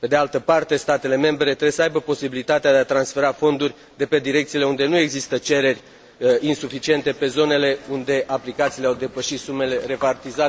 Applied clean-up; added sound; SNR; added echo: none; none; none; none.